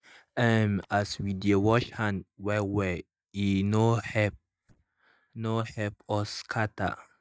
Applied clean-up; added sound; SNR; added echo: neural mask model DeepFilterNet 3.